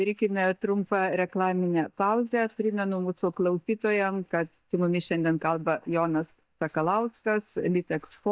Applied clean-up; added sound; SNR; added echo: neural mask model DeepFilterNet 3.